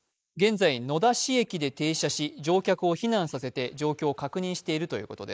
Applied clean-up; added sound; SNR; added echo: neural mask model Resemble Enhance denoiser.